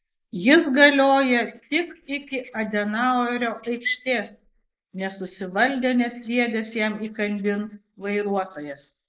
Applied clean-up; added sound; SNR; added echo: neural mask model Resemble Enhance denoiser.